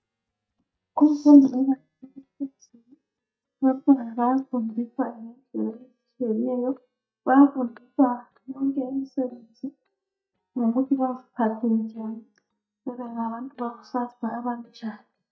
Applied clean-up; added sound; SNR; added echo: neural mask model DeepFilterNet 3.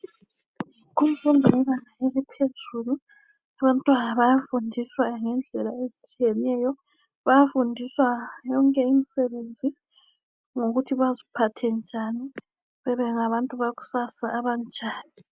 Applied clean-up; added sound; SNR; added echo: none; none; none; none.